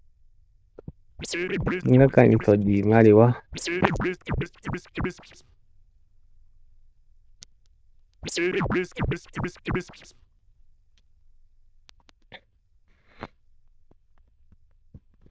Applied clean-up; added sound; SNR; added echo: neural diffusion model UNIVERSE++.